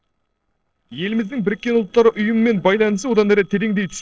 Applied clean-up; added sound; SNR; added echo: neural separator model SepFormer DNS4.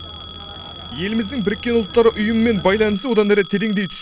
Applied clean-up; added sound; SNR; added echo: none; Telephone; 12 dB; none.